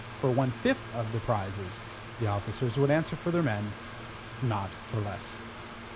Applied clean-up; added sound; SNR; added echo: none; Mechanical fan; 11 dB; none.